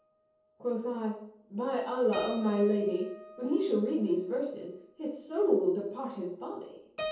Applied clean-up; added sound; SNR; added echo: none; Keyboard (musical); 14 dB; reverberation time 0.7 s.